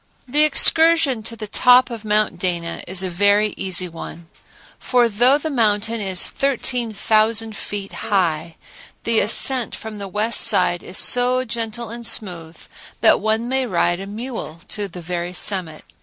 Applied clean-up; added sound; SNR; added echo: none; Wind instrument, woodwind instrument; 18 dB; none.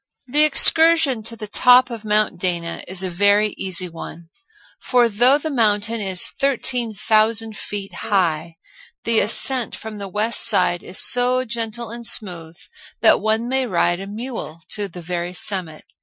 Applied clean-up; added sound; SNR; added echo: classical method Wiener filter.